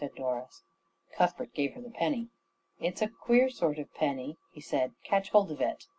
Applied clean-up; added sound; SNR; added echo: none; none; none; none.